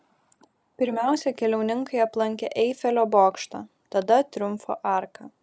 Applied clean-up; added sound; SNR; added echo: none; none; none; none.